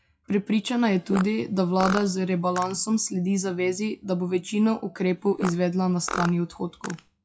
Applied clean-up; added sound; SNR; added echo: classical method WPE with log-MMSE.